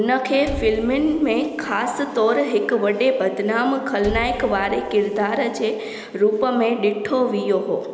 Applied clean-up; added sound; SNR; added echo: none; Liquid; 18 dB; none.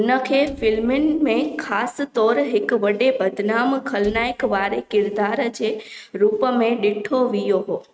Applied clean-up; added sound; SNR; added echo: neural mask model RNNoise.